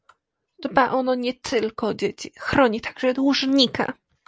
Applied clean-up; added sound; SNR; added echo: none; none; none; none.